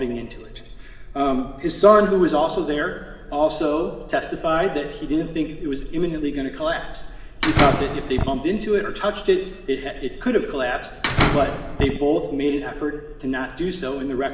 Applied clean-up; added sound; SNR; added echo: none; Slam; -1 dB; reverberation time 2.6 s.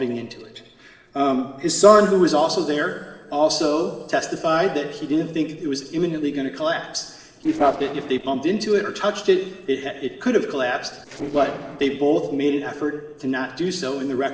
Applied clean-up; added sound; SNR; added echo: neural separator model SepFormer DNS4.